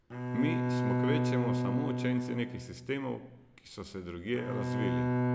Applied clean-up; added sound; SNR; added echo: none; Bowed string instrument; -4 dB; none.